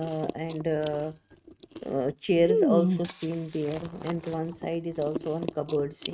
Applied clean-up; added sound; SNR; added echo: neural mask model RNNoise.